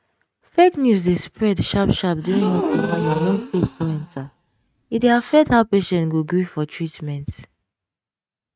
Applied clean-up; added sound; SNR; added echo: neural mask model RNNoise.